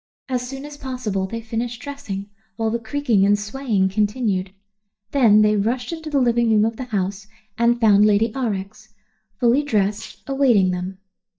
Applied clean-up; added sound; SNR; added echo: neural mask model DeepFilterNet 3.